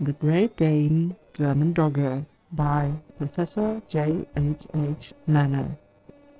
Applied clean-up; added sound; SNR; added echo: neural separator model SepFormer DNS4.